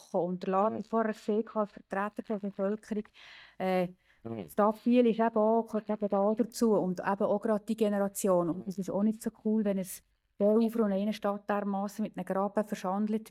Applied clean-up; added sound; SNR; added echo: neural mask model DeepFilterNet 3.